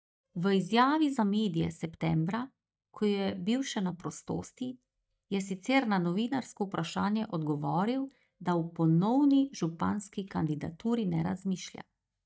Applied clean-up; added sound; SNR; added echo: neural mask model DeepFilterNet 3.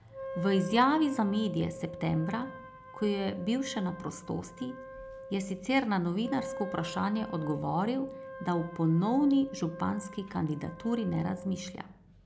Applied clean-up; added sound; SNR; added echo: none; Wind instrument, woodwind instrument; 13 dB; none.